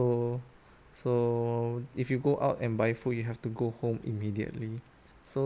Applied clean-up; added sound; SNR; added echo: none; none; none; none.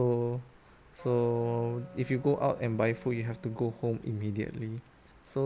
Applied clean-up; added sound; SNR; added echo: none; Wind instrument, woodwind instrument; 20 dB; none.